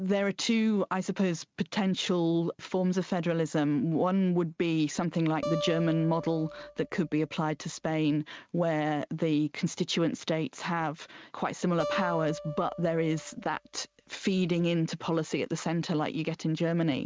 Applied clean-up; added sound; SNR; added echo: neural mask model RNNoise.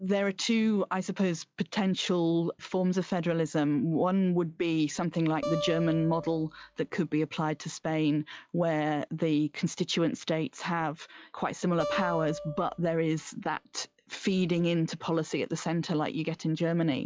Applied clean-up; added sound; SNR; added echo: classical method log-MMSE.